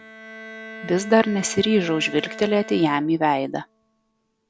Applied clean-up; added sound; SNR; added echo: none; Bowed string instrument; 16 dB; none.